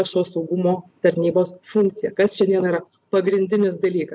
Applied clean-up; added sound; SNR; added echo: none; none; none; none.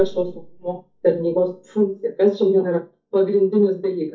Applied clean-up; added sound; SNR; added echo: neural mask model DeepFilterNet 3.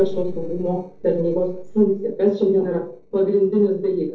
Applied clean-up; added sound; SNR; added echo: neural separator model SepFormer DNS4.